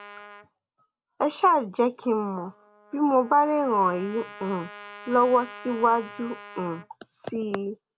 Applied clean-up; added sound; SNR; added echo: none; Trumpet; 20 dB; none.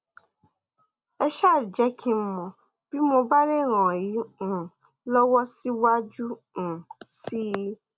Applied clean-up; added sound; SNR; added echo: none; none; none; none.